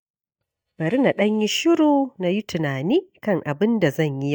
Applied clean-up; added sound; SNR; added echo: neural mask model DeepFilterNet 3.